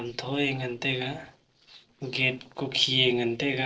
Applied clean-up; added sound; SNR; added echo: neural separator model SepFormer DNS4.